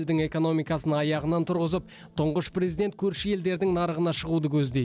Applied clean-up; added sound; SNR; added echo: none; none; none; none.